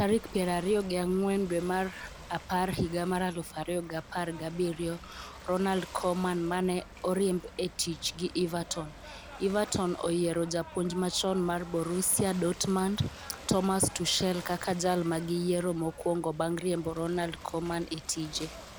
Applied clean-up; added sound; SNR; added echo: none; Ocean / Boat, Water vehicle; 16 dB; none.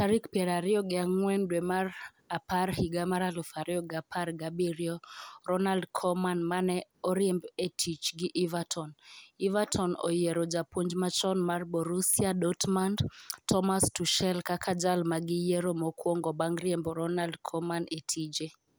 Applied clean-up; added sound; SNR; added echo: none; none; none; none.